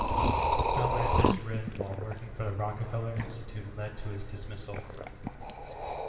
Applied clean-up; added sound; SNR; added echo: none; Liquid; -4 dB; reverberation time 2.1 s.